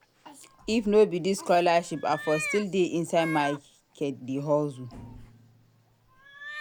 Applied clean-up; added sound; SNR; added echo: none; Meow; 15 dB; none.